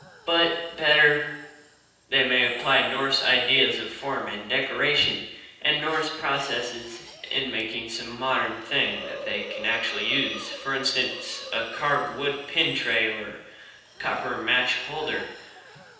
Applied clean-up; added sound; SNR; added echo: none; Hiss; 18 dB; reverberation time 0.9 s.